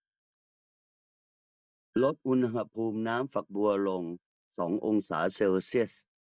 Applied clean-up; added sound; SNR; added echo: neural mask model DeepFilterNet 3.